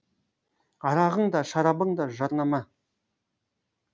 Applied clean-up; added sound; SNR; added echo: none; none; none; none.